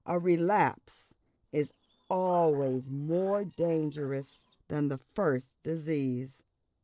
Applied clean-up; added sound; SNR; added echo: neural separator model SepFormer DNS4.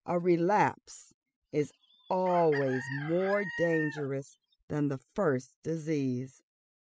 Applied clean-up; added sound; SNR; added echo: classical method spectral subtraction.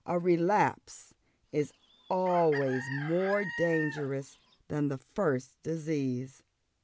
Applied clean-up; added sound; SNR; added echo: none; Chicken, rooster; 10 dB; none.